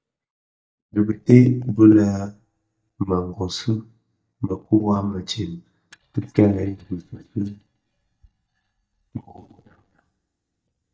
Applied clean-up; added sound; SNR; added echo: neural mask model DeepFilterNet 3.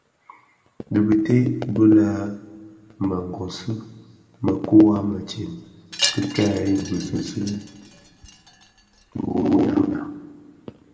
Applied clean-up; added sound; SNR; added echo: none; Wind chime; 10 dB; reverberation time 1.8 s.